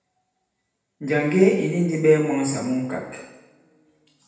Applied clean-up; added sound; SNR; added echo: none; none; none; reverberation time 0.9 s.